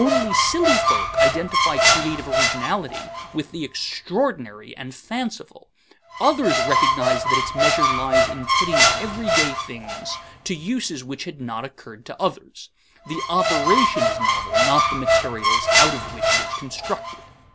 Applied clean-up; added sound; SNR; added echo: none; Squeak; -5 dB; none.